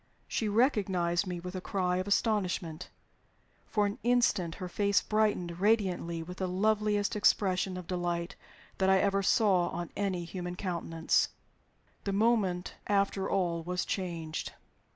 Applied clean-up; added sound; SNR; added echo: none; none; none; none.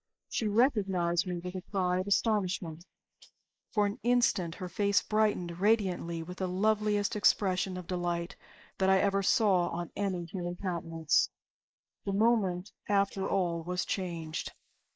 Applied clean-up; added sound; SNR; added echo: neural mask model Resemble Enhance denoiser.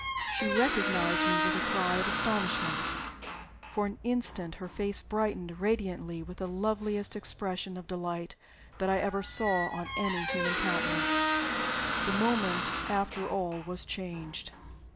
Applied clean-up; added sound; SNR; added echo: none; Squeak; 1 dB; none.